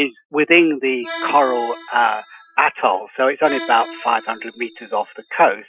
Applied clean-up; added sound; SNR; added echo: classical method Wiener filter.